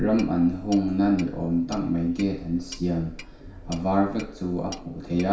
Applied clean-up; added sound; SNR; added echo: none; Clock; 16 dB; reverberation time 0.6 s.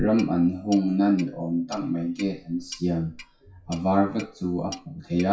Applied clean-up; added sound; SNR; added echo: classical method WPE with log-MMSE.